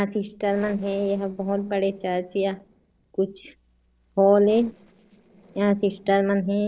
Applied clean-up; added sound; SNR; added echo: neural separator model SepFormer DNS4.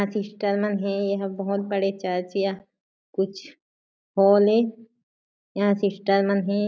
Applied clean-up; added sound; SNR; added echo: none; none; none; none.